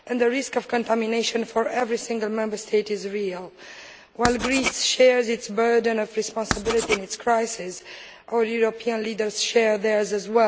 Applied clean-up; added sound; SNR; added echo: none; Writing; 7 dB; none.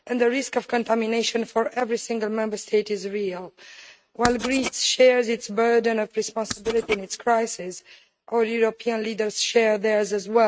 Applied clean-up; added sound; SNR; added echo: neural mask model RNNoise.